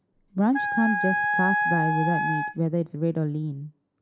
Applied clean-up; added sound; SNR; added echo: none; Wind instrument, woodwind instrument; -1 dB; none.